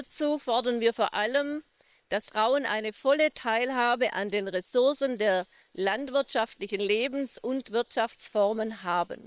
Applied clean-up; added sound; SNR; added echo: neural separator model SepFormer WHAM!.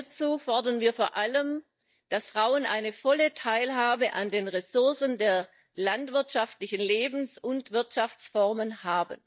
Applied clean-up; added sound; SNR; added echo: neural mask model DeepFilterNet 3.